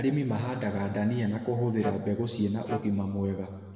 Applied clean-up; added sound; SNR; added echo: none; Wind instrument, woodwind instrument; 10 dB; reverberation time 1.9 s.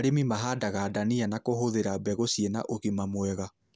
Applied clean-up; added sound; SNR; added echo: none; none; none; none.